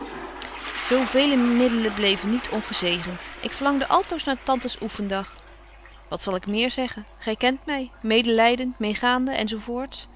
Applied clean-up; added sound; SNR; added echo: none; Toilet flush; 14 dB; none.